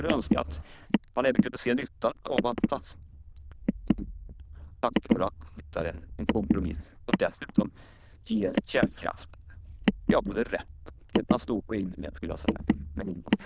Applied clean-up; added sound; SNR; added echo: neural diffusion model UNIVERSE++.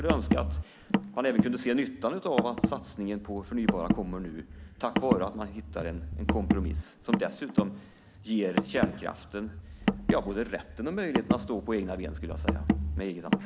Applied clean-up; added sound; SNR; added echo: none; Car; -1 dB; none.